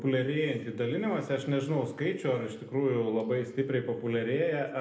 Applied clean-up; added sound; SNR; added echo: none; none; none; reverberation time 0.8 s.